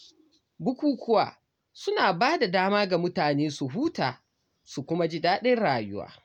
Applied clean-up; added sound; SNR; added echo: none; none; none; none.